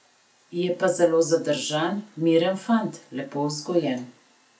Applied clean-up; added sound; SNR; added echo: none; none; none; none.